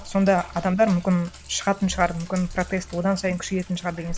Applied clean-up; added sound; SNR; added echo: none; Sink (filling or washing); 15 dB; none.